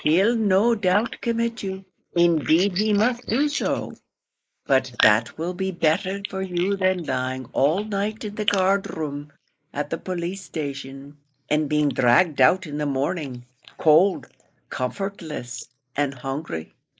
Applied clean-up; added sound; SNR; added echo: neural mask model Resemble Enhance denoiser.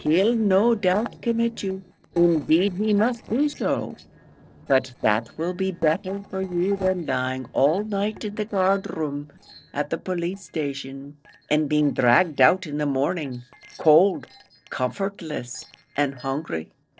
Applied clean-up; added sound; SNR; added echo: neural separator model SepFormer DNS4.